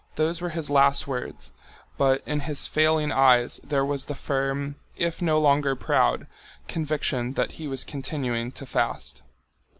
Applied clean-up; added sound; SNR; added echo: none; none; none; none.